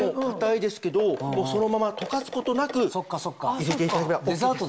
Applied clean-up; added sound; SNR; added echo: none; none; none; none.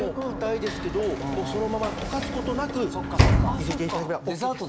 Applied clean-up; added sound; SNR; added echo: none; Sliding door / Slam; -1 dB; none.